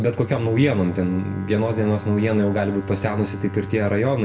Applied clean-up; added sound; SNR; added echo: none; Bowed string instrument; 11 dB; reverberation time 0.5 s.